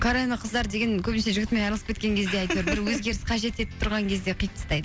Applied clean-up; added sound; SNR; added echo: none; none; none; none.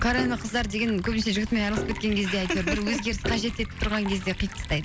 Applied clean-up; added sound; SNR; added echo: none; Liquid + Piano; 11 dB; none.